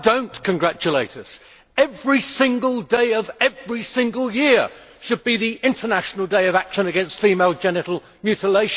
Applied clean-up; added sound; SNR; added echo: none; none; none; none.